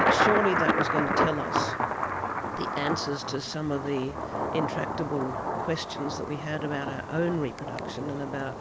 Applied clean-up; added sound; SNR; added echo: none; Thunder; -2 dB; none.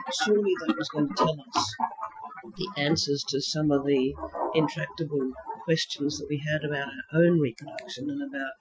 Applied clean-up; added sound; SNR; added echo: classical method Wiener filter.